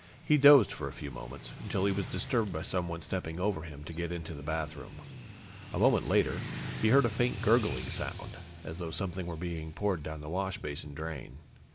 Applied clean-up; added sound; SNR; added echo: none; Motorcycle / Traffic noise, roadway noise; 12 dB; none.